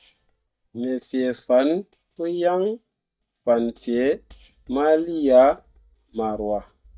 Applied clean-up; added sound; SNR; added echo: neural mask model DeepFilterNet 3.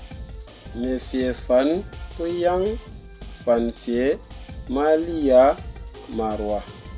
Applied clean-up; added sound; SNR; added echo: none; Drum kit; 14 dB; none.